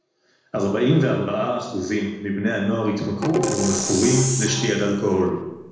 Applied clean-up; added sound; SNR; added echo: none; Percussion; 6 dB; reverberation time 1.0 s.